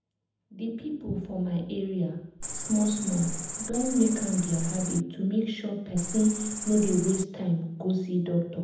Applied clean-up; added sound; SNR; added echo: none; Cricket; 5 dB; reverberation time 0.8 s.